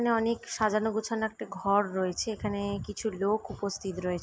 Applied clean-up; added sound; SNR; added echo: none; none; none; none.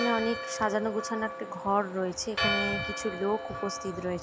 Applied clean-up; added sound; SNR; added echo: none; Church bell; 4 dB; none.